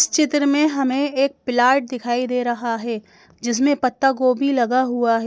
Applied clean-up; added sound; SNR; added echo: none; none; none; none.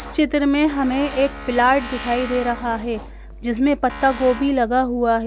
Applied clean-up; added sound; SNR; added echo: none; Tools; 13 dB; none.